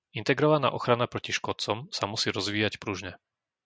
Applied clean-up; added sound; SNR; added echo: none; none; none; none.